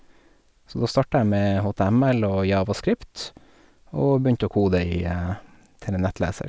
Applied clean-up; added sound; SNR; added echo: none; none; none; none.